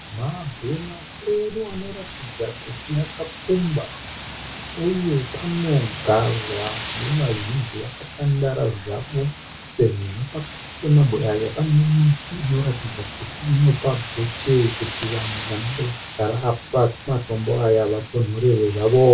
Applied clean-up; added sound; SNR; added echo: none; Wind; 13 dB; reverberation time 0.2 s.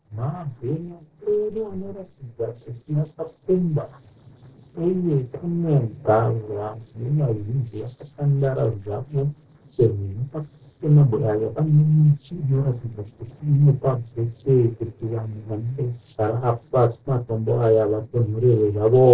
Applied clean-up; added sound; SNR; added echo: neural separator model SepFormer DNS4.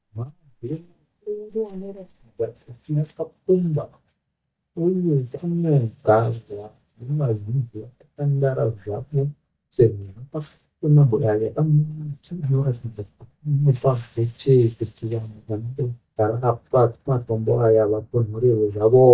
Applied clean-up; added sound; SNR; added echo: neural mask model DeepFilterNet 3.